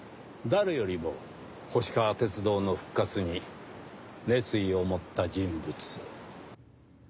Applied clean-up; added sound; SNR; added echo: none; none; none; none.